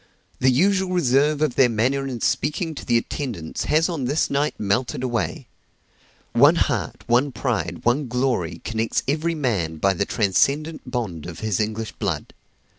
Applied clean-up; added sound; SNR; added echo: none; none; none; none.